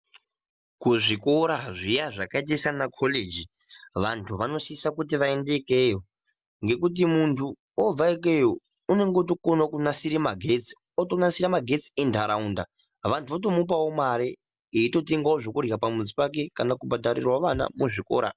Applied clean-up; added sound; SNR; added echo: none; Bass drum; 14 dB; none.